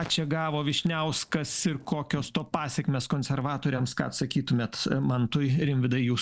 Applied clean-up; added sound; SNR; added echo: neural separator model SepFormer DNS4.